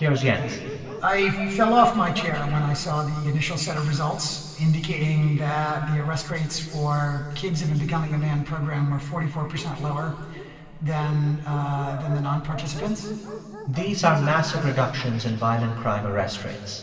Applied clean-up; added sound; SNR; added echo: none; Dog; 19 dB; reverberation time 2.4 s.